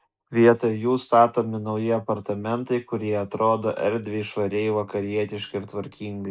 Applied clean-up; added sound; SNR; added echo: neural mask model Resemble Enhance denoiser.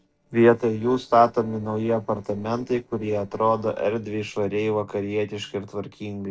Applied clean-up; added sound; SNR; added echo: neural separator model SepFormer DNS4.